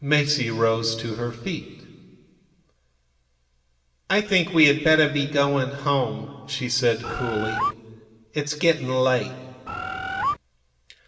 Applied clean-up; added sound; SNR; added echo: none; Bird; 2 dB; reverberation time 1.7 s.